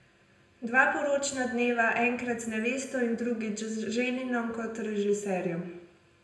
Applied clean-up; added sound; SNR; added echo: none; none; none; reverberation time 0.8 s.